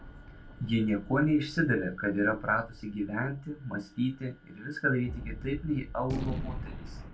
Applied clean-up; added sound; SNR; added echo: none; Gunshot, gunfire; 11 dB; reverberation time 0.2 s.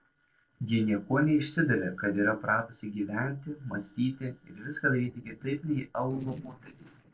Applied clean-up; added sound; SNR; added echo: neural separator model SepFormer DNS4.